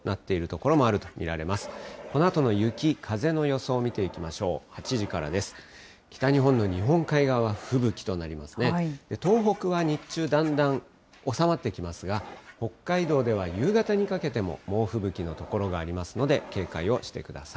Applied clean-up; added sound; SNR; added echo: none; Fire; 19 dB; none.